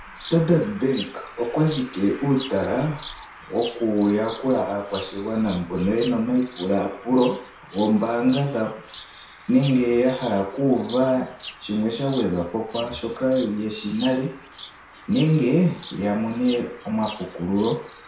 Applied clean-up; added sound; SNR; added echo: none; Bird vocalization, bird call, bird song; 16 dB; reverberation time 0.6 s.